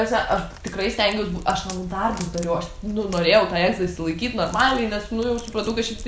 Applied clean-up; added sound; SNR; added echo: none; Walk, footsteps; 19 dB; none.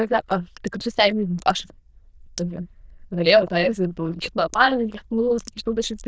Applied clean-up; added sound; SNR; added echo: neural diffusion model UNIVERSE++.